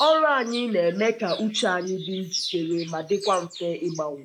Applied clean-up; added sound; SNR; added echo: neural mask model Resemble Enhance denoiser.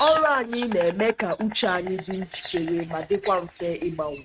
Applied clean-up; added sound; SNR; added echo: neural mask model RNNoise.